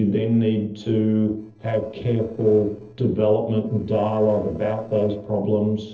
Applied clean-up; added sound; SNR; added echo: neural separator model SepFormer DNS4.